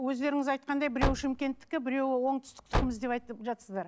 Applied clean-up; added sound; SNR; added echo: none; Car; 4 dB; none.